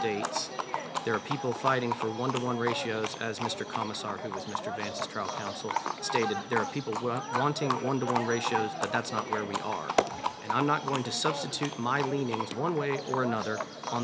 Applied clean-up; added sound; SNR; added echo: none; Livestock, farm animals, working animals; 3 dB; none.